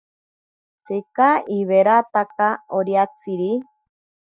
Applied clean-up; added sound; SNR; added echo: neural mask model DeepFilterNet 3.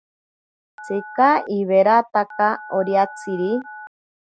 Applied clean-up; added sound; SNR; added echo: none; Telephone; 18 dB; none.